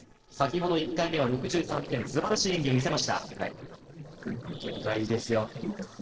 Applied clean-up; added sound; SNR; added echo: neural separator model SepFormer DNS4.